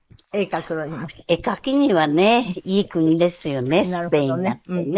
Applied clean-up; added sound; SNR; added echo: neural mask model Resemble Enhance denoiser.